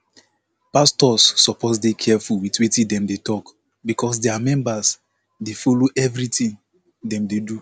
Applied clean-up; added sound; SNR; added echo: none; none; none; none.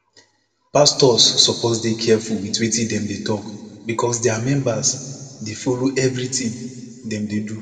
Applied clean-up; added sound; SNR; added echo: none; none; none; reverberation time 1.8 s.